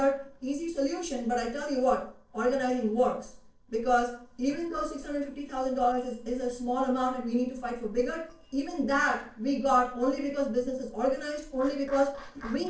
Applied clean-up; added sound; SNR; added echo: neural separator model SepFormer DNS4.